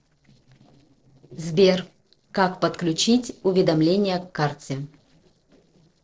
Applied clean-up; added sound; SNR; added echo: neural separator model SepFormer DNS4.